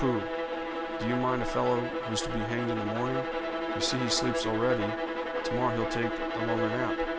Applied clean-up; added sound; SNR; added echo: none; Bowed string instrument; 0 dB; none.